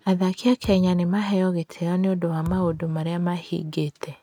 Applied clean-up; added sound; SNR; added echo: neural mask model RNNoise.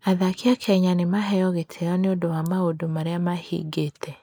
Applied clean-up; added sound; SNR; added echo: neural mask model Resemble Enhance denoiser.